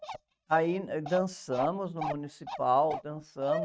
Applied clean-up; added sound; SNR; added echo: neural mask model RNNoise.